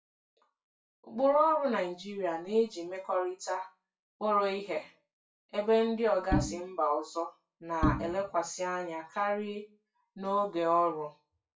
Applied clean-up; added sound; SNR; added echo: classical method WPE with log-MMSE.